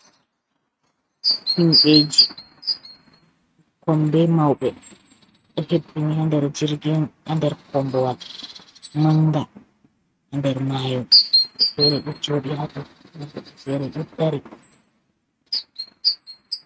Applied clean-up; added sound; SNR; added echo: neural mask model RNNoise.